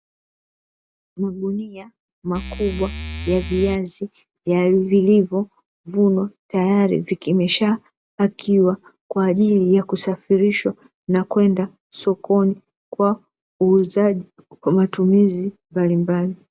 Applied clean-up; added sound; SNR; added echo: none; Musical instrument; 10 dB; none.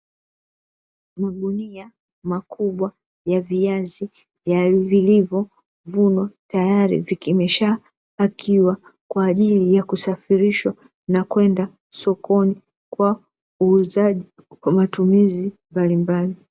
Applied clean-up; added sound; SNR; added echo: none; none; none; none.